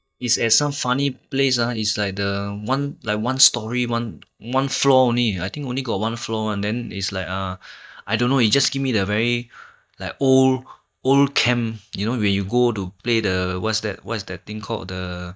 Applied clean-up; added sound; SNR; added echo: neural mask model DeepFilterNet 3.